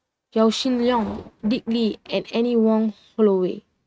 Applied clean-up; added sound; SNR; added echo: neural mask model RNNoise.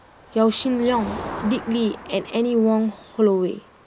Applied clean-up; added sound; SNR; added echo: none; Motor vehicle (road); 15 dB; none.